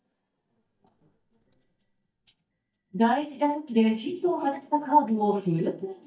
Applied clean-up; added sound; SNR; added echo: neural mask model DeepFilterNet 3.